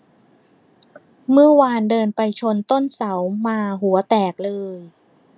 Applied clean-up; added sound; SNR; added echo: none; none; none; none.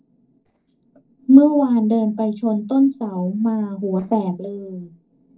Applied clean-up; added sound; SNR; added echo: neural separator model SepFormer DNS4.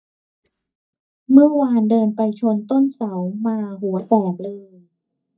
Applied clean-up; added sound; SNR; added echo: neural mask model DeepFilterNet 3.